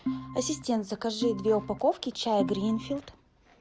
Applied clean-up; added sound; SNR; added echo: none; Organ; 8 dB; none.